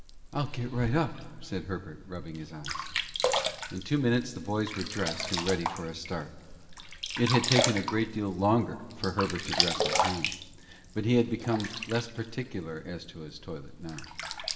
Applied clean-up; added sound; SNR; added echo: none; Sink (filling or washing); 3 dB; reverberation time 1.9 s.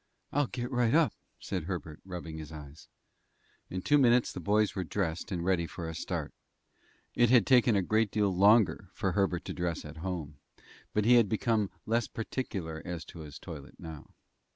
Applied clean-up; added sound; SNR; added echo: none; none; none; none.